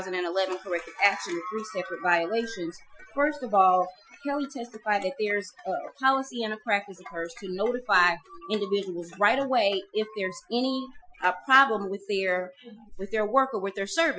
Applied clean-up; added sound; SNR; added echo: classical method Wiener filter.